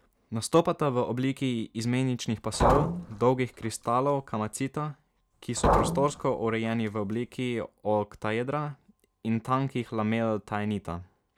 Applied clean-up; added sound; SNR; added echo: none; Liquid; 2 dB; none.